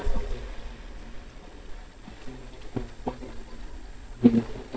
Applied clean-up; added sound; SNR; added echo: neural mask model DeepFilterNet 3.